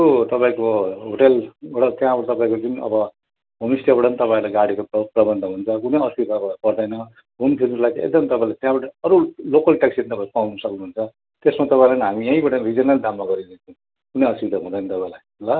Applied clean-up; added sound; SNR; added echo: none; none; none; none.